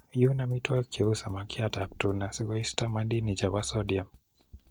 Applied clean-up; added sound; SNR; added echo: neural mask model DeepFilterNet 3.